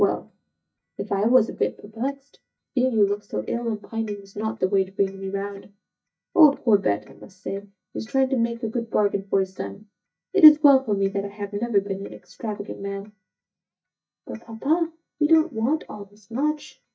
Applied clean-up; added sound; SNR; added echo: neural mask model DeepFilterNet 3.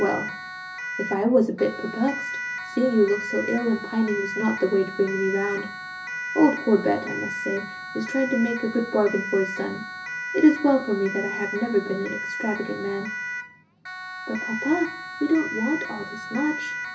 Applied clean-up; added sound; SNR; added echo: none; Siren; 8 dB; reverberation time 0.4 s.